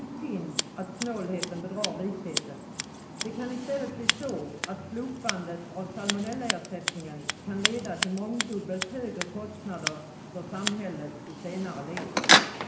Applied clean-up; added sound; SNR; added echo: none; Scissors; -3 dB; reverberation time 0.9 s.